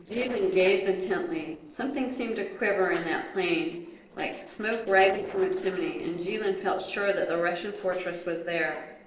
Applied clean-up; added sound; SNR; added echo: neural separator model SepFormer DNS4.